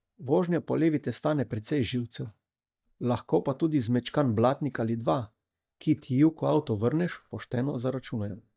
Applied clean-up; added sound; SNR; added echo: neural mask model DeepFilterNet 3.